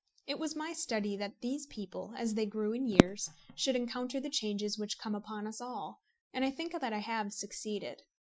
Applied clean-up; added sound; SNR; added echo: classical method Wiener filter.